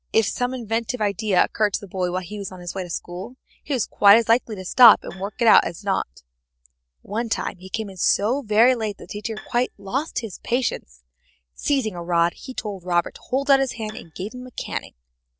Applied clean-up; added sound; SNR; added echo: neural separator model SepFormer DNS4.